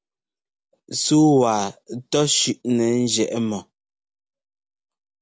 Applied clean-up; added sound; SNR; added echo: none; none; none; none.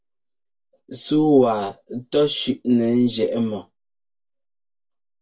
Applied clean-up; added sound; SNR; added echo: none; none; none; reverberation time 0.1 s.